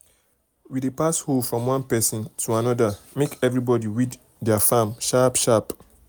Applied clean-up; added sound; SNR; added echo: none; none; none; none.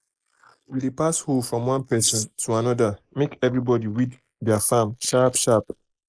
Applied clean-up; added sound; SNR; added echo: neural mask model Resemble Enhance denoiser.